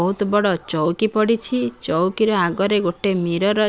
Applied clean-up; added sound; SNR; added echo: none; none; none; none.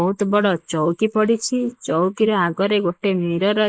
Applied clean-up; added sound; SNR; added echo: neural mask model Resemble Enhance denoiser.